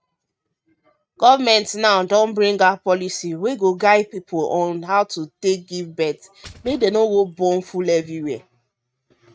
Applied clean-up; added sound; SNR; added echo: neural mask model RNNoise.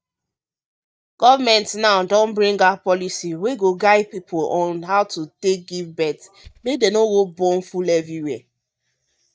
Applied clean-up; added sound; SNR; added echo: neural mask model DeepFilterNet 3.